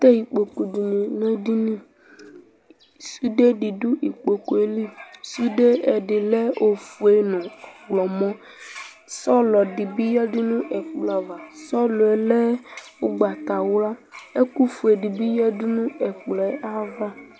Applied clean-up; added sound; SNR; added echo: none; none; none; none.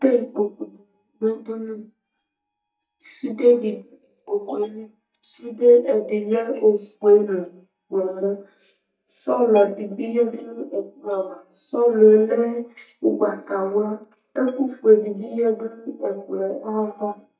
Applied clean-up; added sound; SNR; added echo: neural mask model DeepFilterNet 3.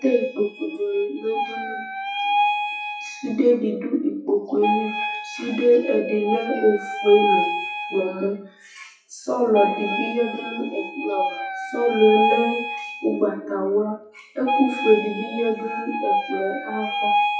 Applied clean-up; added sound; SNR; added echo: classical method WPE with log-MMSE.